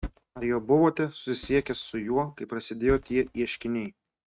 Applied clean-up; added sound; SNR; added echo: neural mask model RNNoise.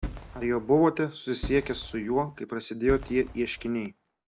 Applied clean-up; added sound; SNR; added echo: none; Fireworks; 13 dB; none.